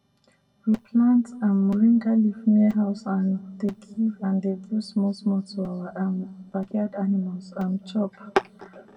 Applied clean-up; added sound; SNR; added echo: none; none; none; reverberation time 1.4 s.